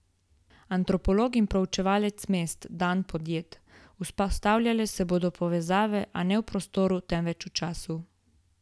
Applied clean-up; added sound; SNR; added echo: none; none; none; none.